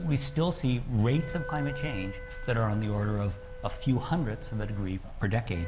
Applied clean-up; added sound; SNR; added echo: none; Wind instrument, woodwind instrument; 16 dB; none.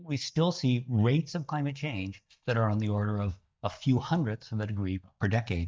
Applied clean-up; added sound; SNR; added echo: neural mask model DeepFilterNet 3.